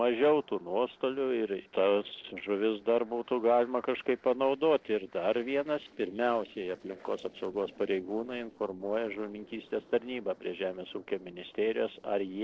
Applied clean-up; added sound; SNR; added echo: neural separator model SepFormer DNS4.